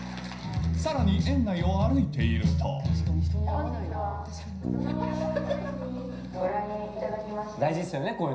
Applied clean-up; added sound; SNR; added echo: none; Bass guitar; 11 dB; reverberation time 0.5 s.